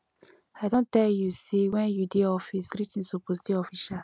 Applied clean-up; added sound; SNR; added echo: none; none; none; none.